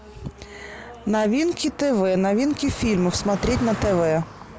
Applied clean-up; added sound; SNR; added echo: none; Car passing by; 15 dB; none.